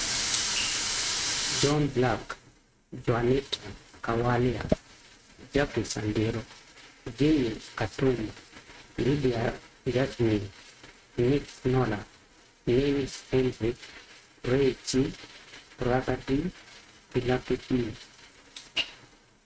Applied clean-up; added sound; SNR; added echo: neural mask model RNNoise.